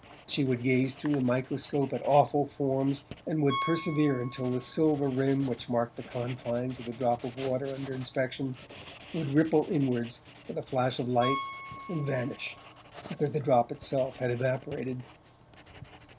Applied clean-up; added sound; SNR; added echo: none; Piano + Writing; 14 dB; none.